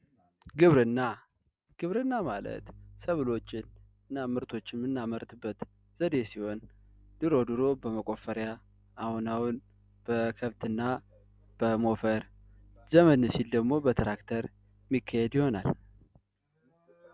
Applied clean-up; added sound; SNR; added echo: none; none; none; none.